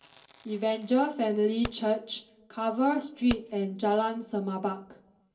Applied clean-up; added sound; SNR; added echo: none; Fireworks; 18 dB; reverberation time 0.3 s.